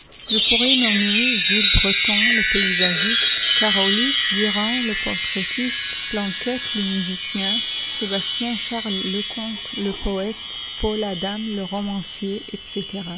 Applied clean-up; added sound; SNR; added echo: none; Chime; -3 dB; none.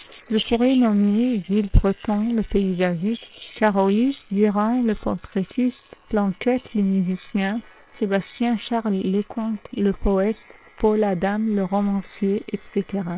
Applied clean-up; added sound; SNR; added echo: neural separator model SepFormer WHAM!.